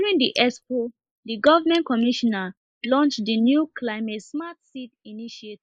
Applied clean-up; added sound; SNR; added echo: neural mask model Resemble Enhance denoiser.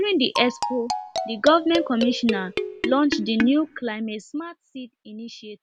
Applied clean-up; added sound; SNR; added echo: none; Marimba, xylophone; 6 dB; none.